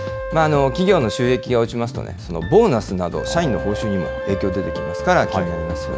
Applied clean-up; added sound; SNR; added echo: none; Wind instrument, woodwind instrument; 9 dB; none.